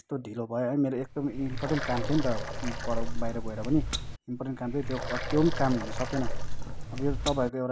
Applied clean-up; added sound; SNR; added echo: none; Water; 0 dB; none.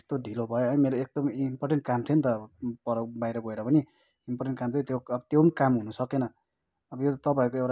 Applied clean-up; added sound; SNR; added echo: none; none; none; none.